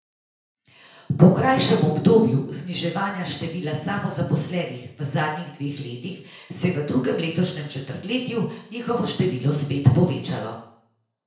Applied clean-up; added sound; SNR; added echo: none; none; none; reverberation time 0.5 s.